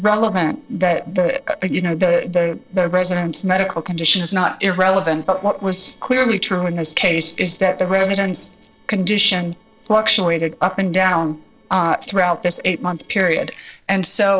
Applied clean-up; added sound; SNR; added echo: neural separator model SepFormer DNS4.